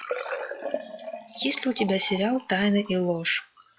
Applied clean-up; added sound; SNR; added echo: classical method log-MMSE.